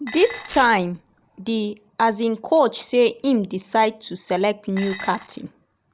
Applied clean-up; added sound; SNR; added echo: none; Dishes, pots, and pans + Tearing; 15 dB; none.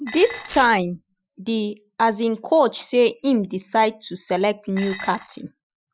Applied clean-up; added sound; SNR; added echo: classical method Wiener filter.